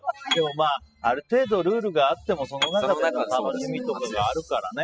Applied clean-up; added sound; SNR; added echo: classical method spectral subtraction.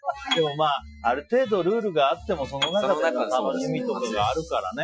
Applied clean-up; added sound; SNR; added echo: classical method Wiener filter.